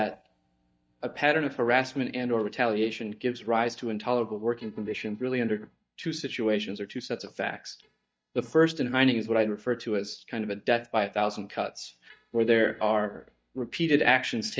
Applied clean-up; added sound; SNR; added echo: neural mask model DeepFilterNet 3.